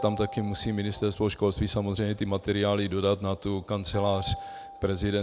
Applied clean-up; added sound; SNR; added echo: none; Acoustic guitar; 16 dB; none.